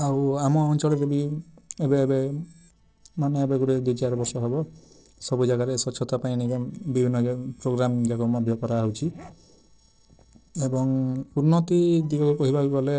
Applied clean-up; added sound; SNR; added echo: neural separator model SepFormer DNS4.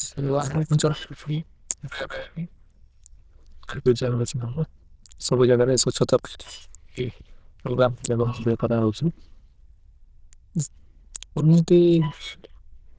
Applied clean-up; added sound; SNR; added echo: neural diffusion model UNIVERSE++.